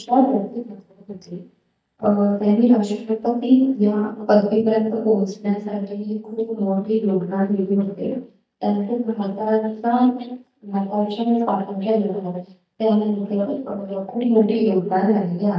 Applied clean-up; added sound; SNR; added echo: neural mask model DeepFilterNet 3.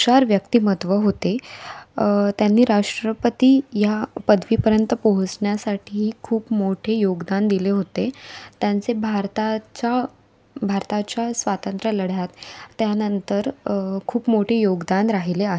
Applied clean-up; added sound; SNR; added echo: none; none; none; none.